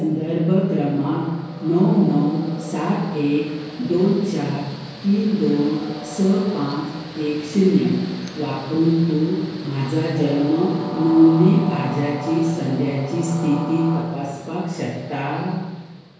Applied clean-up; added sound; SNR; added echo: none; Train; 14 dB; reverberation time 1.0 s.